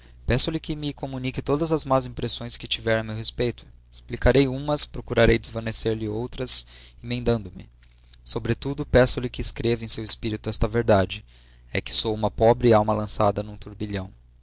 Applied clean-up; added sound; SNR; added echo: none; none; none; none.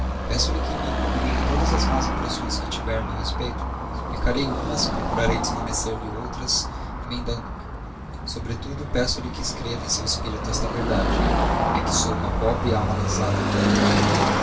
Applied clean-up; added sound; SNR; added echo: none; Car passing by / Traffic noise, roadway noise; -4 dB; reverberation time 0.2 s.